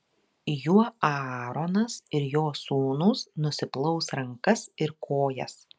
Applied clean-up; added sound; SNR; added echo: none; none; none; none.